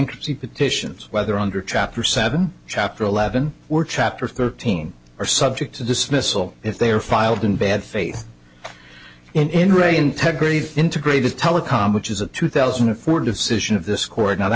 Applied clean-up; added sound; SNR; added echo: none; none; none; none.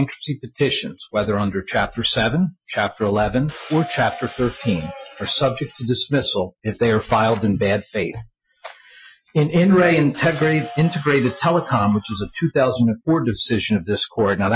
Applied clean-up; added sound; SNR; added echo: classical method Wiener filter.